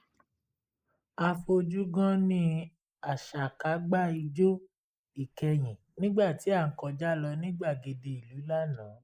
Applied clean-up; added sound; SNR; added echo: neural mask model Resemble Enhance denoiser.